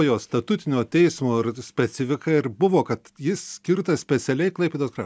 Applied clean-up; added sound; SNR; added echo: none; none; none; none.